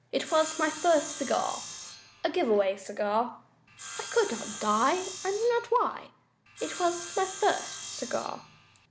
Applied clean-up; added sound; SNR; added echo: none; Sawing; 12 dB; none.